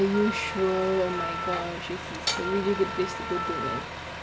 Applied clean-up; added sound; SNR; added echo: none; Truck + Wind instrument, woodwind instrument; 5 dB; none.